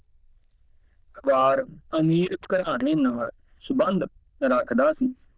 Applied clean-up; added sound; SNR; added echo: neural diffusion model UNIVERSE++.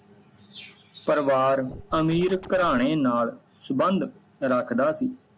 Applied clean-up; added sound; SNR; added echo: none; Scratching (performance technique); 15 dB; none.